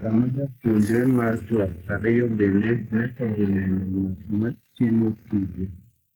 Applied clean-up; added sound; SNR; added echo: neural mask model Resemble Enhance denoiser.